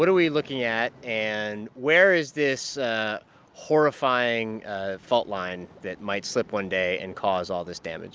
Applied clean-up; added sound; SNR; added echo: none; none; none; none.